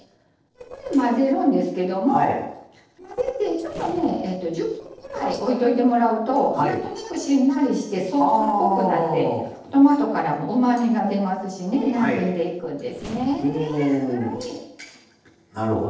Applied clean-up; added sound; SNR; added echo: neural separator model SepFormer DNS4.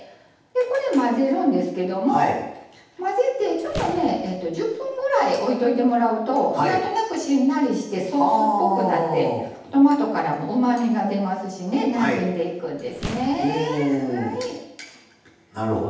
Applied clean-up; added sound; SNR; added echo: none; Boom; 15 dB; reverberation time 0.9 s.